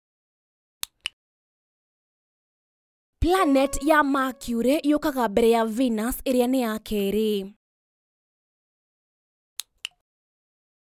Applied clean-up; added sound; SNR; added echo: none; Acoustic guitar; 16 dB; none.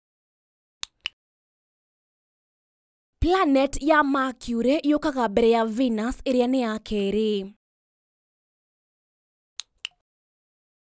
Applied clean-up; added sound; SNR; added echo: none; none; none; none.